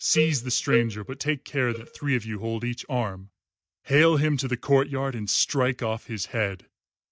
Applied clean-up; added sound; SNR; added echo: neural mask model DeepFilterNet 3.